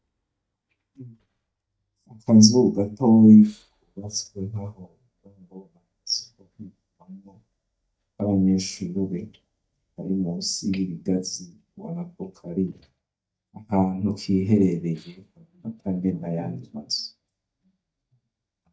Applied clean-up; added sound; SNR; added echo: neural mask model DeepFilterNet 3.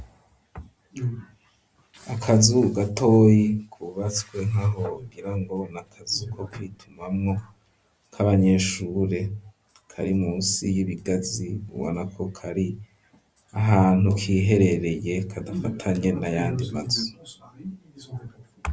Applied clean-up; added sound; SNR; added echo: none; none; none; none.